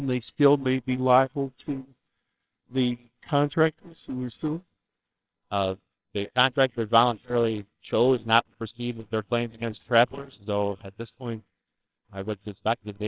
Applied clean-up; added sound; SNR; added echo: neural separator model SepFormer WHAMR!.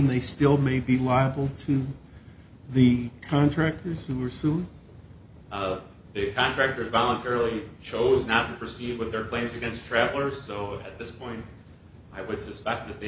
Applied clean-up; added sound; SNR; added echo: none; none; none; none.